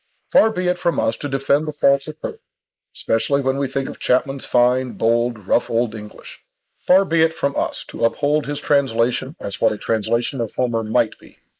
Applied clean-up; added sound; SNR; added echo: neural mask model Resemble Enhance denoiser.